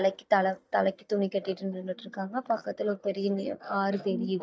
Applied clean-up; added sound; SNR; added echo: neural mask model DeepFilterNet 3.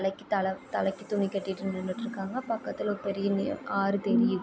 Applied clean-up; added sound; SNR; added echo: none; none; none; none.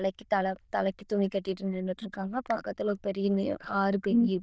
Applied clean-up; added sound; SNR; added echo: neural diffusion model UNIVERSE++.